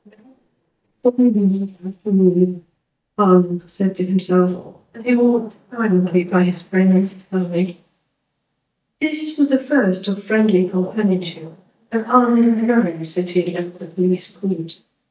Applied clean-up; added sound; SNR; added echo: neural mask model DeepFilterNet 3.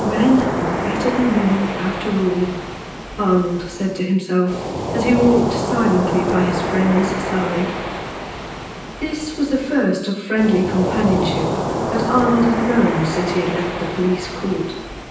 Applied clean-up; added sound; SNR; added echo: none; Waves, surf; 4 dB; reverberation time 0.9 s.